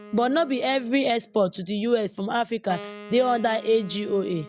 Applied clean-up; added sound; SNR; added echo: none; Wind instrument, woodwind instrument; 19 dB; none.